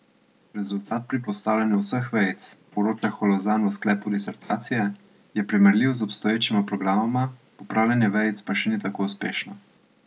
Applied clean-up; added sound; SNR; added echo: none; none; none; none.